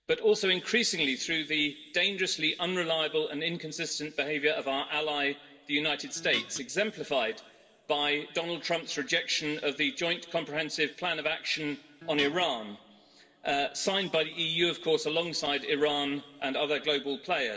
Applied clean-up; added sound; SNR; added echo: none; Guitar; 9 dB; reverberation time 1.9 s.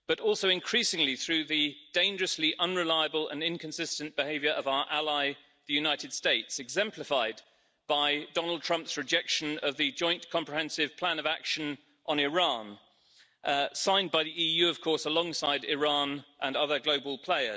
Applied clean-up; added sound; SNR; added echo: none; none; none; none.